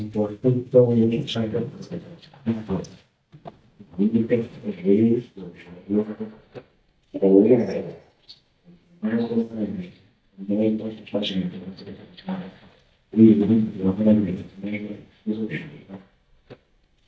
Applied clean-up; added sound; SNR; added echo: neural mask model DeepFilterNet 3.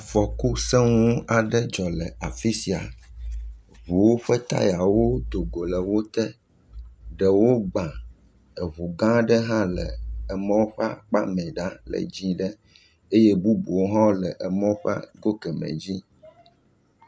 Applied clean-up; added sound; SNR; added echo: none; none; none; none.